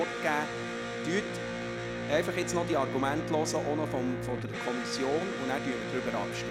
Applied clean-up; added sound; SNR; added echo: none; Electric guitar; 2 dB; none.